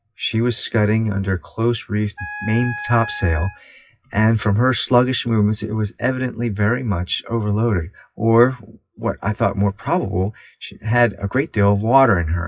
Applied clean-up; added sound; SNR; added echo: classical method WPE with log-MMSE.